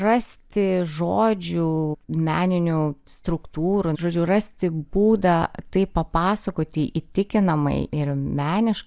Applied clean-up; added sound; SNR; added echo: none; none; none; none.